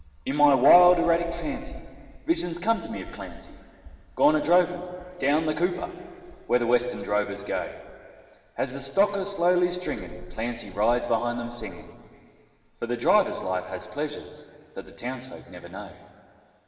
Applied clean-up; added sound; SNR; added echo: none; none; none; reverberation time 2.7 s.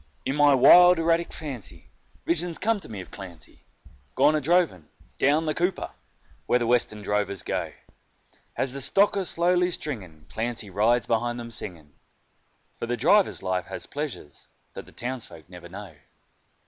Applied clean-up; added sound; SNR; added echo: none; none; none; none.